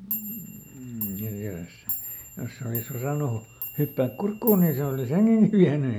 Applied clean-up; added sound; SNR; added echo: none; Clock; 13 dB; none.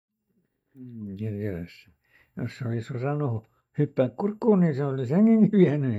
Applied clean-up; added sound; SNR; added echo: neural mask model DeepFilterNet 3.